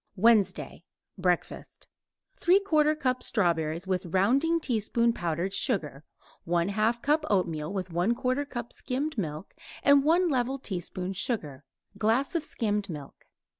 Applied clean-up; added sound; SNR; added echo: none; none; none; none.